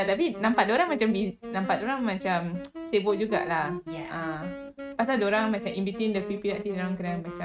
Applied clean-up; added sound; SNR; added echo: neural mask model RNNoise.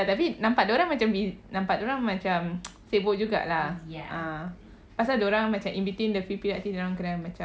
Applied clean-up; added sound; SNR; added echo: none; none; none; none.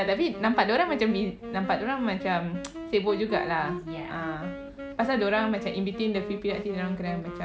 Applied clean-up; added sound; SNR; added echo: none; Wind instrument, woodwind instrument; 10 dB; none.